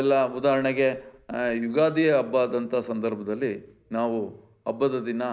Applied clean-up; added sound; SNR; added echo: none; none; none; none.